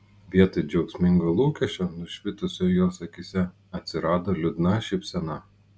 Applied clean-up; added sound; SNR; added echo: none; none; none; none.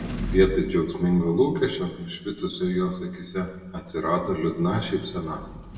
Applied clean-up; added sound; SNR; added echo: none; Sliding door; 12 dB; reverberation time 1.0 s.